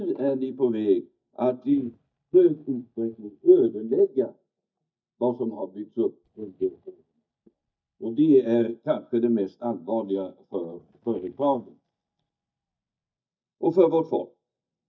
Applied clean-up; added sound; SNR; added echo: neural mask model DeepFilterNet 3.